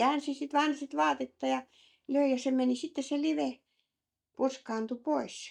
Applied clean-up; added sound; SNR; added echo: neural mask model DeepFilterNet 3.